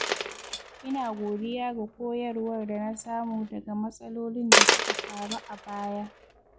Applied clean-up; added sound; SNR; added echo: none; Coin (dropping); -3 dB; none.